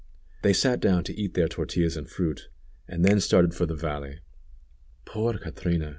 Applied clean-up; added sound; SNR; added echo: none; Finger snapping; 20 dB; none.